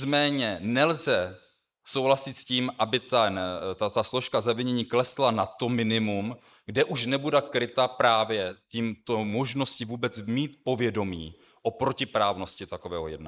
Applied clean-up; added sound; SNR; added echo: neural mask model Resemble Enhance denoiser.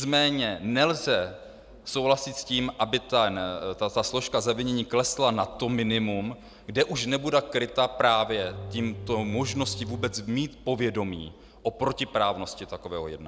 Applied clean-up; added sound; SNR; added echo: none; Bowed string instrument; 11 dB; none.